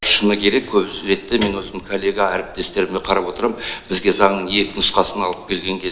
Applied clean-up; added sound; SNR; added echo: none; Piano; 18 dB; none.